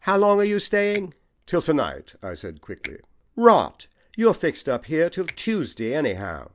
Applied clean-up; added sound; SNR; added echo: neural mask model Resemble Enhance denoiser.